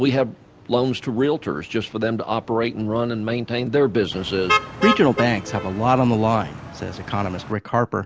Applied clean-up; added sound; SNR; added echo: none; Motor vehicle (road); 6 dB; none.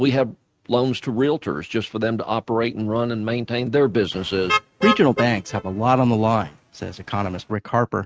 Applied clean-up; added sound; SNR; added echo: neural mask model RNNoise.